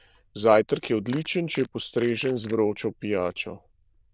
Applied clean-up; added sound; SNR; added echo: neural diffusion model UNIVERSE++.